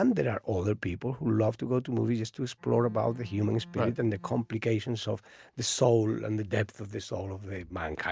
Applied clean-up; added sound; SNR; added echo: neural mask model RNNoise.